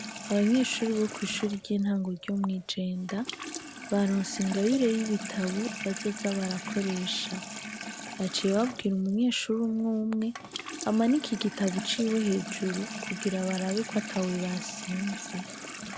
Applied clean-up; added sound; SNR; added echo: none; Sink (filling or washing) / Water tap, faucet; 10 dB; none.